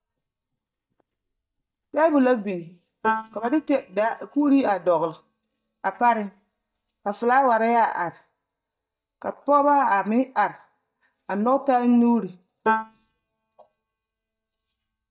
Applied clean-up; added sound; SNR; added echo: neural mask model DeepFilterNet 3.